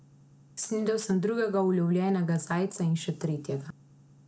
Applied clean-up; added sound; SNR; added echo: none; none; none; none.